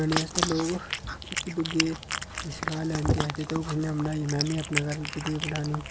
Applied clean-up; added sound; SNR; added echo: none; Cat; 2 dB; none.